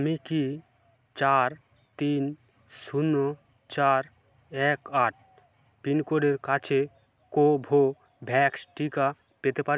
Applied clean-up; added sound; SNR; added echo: none; none; none; none.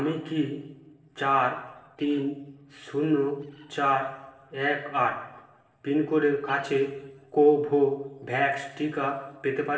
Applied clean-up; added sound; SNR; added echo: neural separator model SepFormer DNS4.